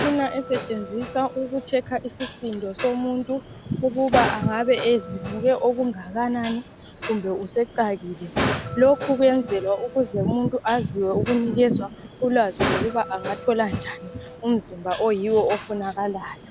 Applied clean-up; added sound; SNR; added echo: none; Dishes, pots, and pans; 9 dB; none.